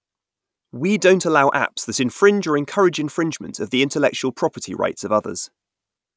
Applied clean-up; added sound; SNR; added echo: none; none; none; none.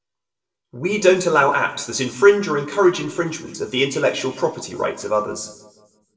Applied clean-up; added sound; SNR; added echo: none; none; none; reverberation time 0.7 s.